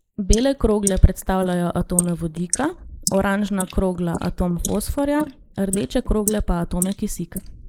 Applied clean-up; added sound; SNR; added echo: neural mask model Resemble Enhance denoiser.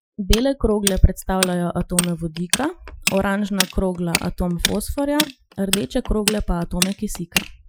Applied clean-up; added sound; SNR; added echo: classical method Wiener filter.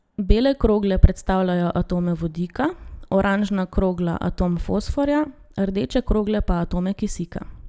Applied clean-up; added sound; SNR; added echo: none; none; none; none.